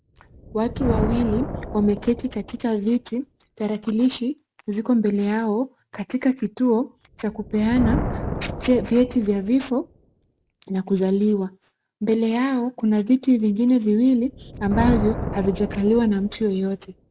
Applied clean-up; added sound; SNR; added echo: none; Thunder; 10 dB; none.